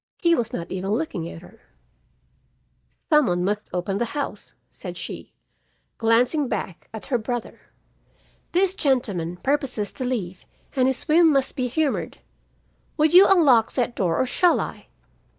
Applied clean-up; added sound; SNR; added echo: neural mask model DeepFilterNet 3.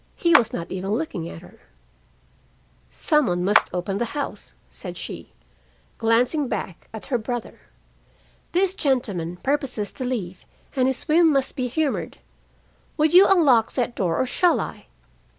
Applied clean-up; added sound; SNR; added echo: none; Clapping; 4 dB; none.